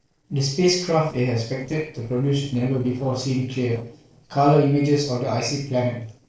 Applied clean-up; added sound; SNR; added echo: neural separator model SepFormer DNS4.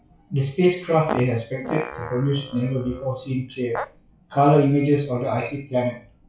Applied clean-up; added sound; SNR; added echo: classical method WPE with log-MMSE.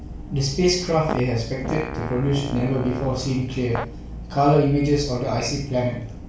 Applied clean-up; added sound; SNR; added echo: none; Fart; 9 dB; reverberation time 0.4 s.